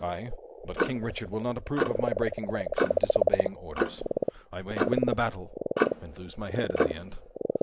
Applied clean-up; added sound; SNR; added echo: none; Clock + Frog; -4 dB; none.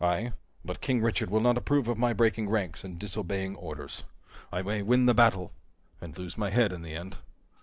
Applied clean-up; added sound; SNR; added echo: none; none; none; none.